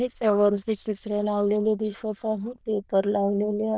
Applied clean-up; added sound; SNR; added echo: neural diffusion model UNIVERSE++.